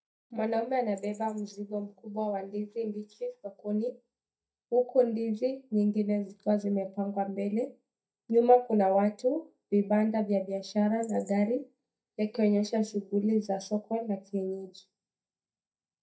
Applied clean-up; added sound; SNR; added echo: neural mask model DeepFilterNet 3.